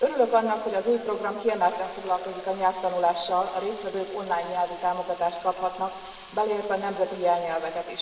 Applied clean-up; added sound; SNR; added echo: none; Fill (with liquid); 18 dB; reverberation time 2.3 s.